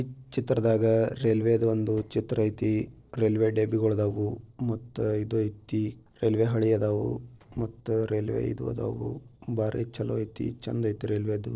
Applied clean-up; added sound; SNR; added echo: neural separator model SepFormer DNS4.